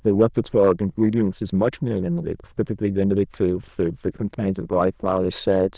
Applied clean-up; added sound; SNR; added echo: neural diffusion model UNIVERSE++.